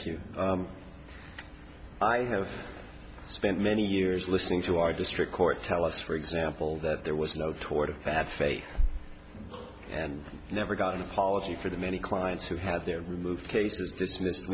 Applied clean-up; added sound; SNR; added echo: none; none; none; none.